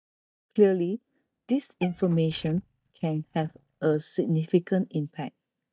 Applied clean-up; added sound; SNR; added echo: neural mask model DeepFilterNet 3.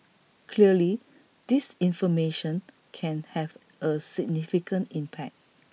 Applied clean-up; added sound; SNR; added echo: none; none; none; none.